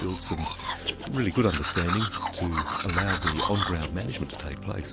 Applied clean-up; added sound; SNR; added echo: none; Domestic sounds, home sounds; 3 dB; none.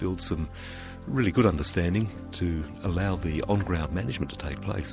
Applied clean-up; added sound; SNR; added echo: none; none; none; none.